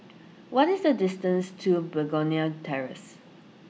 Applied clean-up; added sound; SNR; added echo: none; none; none; none.